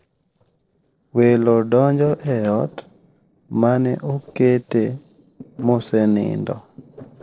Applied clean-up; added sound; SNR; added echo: neural separator model SepFormer DNS4.